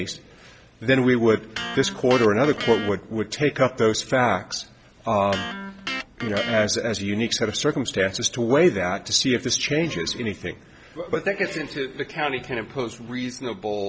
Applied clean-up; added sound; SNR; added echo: none; Electric guitar; 10 dB; none.